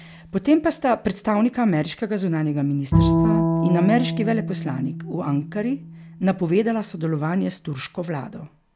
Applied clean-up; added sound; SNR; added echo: none; Bowed string instrument; 4 dB; none.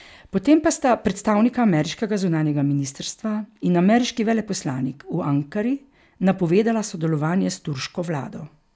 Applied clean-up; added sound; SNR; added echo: none; none; none; none.